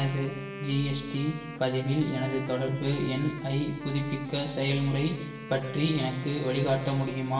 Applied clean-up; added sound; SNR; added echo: none; Wind instrument, woodwind instrument; 12 dB; reverberation time 1.1 s.